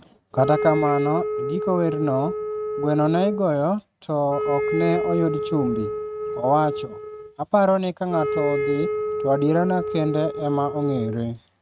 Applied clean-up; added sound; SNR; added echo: neural mask model RNNoise.